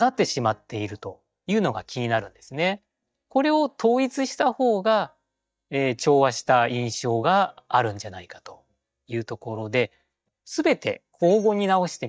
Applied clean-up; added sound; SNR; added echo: neural mask model DeepFilterNet 3.